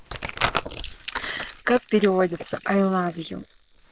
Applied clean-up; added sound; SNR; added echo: neural mask model Resemble Enhance denoiser.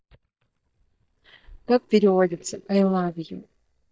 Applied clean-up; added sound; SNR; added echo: neural mask model DeepFilterNet 3.